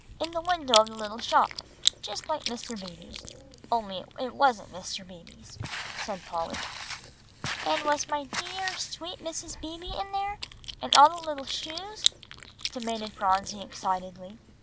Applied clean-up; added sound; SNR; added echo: none; Chewing, mastication + Walk, footsteps; 6 dB; none.